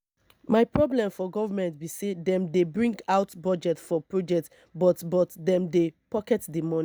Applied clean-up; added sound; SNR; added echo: none; none; none; none.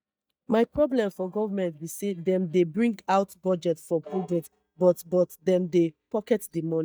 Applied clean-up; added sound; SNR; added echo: neural mask model DeepFilterNet 3.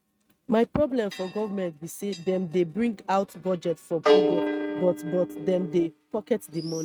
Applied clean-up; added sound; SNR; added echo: neural mask model RNNoise.